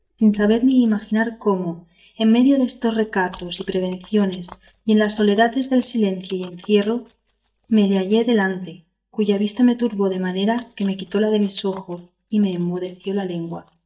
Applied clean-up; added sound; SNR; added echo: neural mask model DeepFilterNet 3.